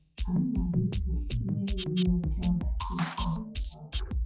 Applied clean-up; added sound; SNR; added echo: classical method WPE with log-MMSE.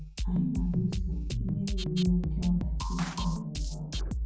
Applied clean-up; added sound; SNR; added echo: none; Drum kit; 0 dB; reverberation time 0.9 s.